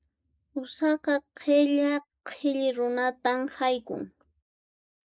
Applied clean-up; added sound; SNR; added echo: neural mask model Resemble Enhance denoiser.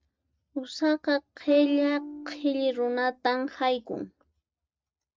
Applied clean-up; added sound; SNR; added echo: neural separator model SepFormer DNS4.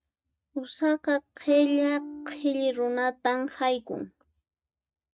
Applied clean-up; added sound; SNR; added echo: neural mask model RNNoise.